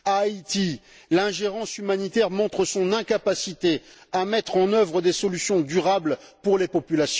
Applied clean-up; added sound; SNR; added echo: none; none; none; none.